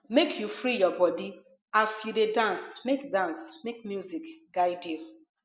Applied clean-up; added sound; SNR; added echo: none; none; none; none.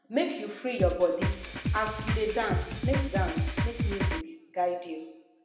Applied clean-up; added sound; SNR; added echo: none; Drum kit; -1 dB; reverberation time 0.7 s.